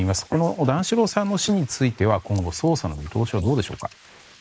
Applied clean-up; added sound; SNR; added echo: neural mask model Resemble Enhance denoiser.